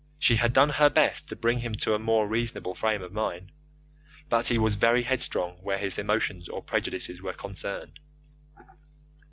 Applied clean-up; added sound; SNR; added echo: none; none; none; none.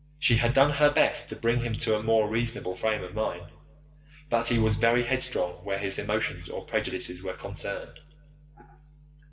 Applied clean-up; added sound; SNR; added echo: none; none; none; reverberation time 0.8 s.